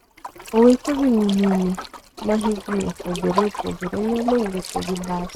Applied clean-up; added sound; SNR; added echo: neural mask model RNNoise.